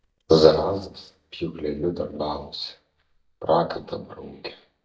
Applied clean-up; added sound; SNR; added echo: neural mask model DeepFilterNet 3.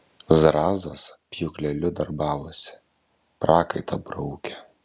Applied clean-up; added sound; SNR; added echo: none; none; none; none.